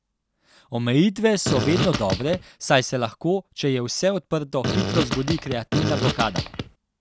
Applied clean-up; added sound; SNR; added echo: none; Fart; 2 dB; none.